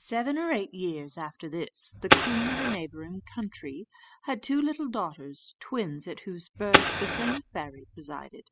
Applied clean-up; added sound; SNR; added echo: classical method spectral subtraction.